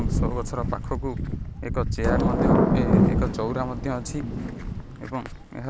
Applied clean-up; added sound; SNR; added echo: none; Thunder / Rain; -1 dB; none.